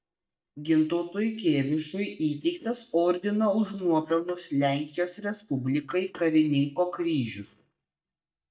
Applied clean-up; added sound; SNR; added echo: neural mask model DeepFilterNet 3.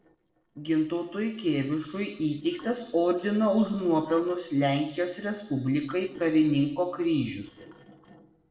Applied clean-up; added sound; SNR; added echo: neural separator model SepFormer DNS4.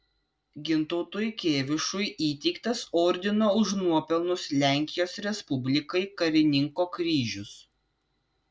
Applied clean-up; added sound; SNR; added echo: none; none; none; none.